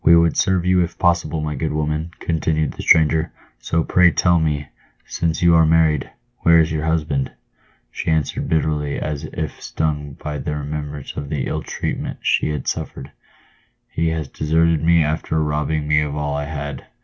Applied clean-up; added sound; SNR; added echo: none; none; none; none.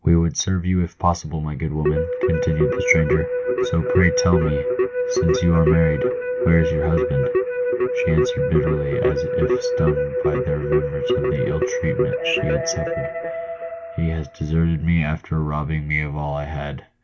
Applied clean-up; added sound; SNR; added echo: none; Keyboard (musical); 1 dB; none.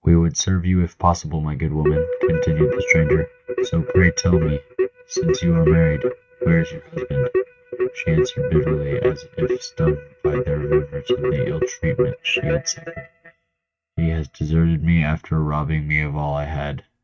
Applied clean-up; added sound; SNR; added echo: neural mask model RNNoise.